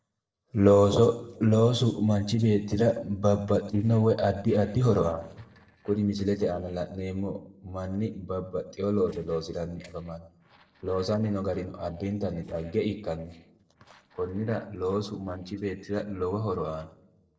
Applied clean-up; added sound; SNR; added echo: neural separator model SepFormer DNS4.